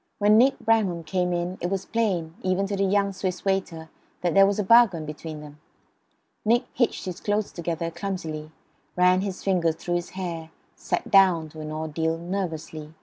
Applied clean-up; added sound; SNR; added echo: none; none; none; none.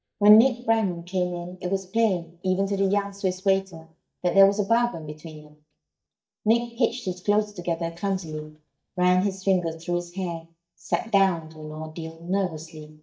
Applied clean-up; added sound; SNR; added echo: neural mask model DeepFilterNet 3.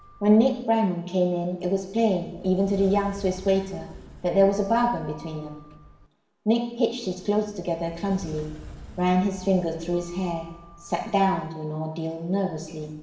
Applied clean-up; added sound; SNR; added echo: none; Sliding door; 20 dB; reverberation time 0.9 s.